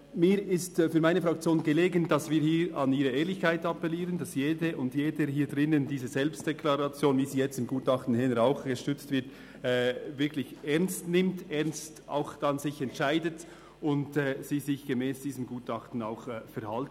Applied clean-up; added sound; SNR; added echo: none; none; none; none.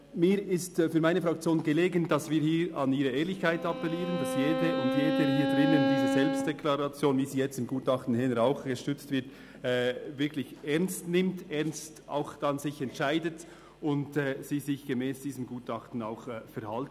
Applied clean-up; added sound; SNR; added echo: none; Bowed string instrument; 0 dB; none.